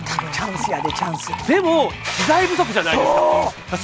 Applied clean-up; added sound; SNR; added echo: none; Liquid; 11 dB; none.